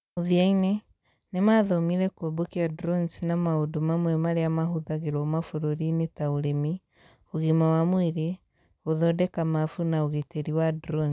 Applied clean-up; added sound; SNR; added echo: none; none; none; none.